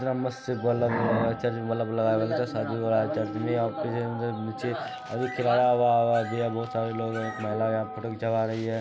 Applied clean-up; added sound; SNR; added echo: none; none; none; none.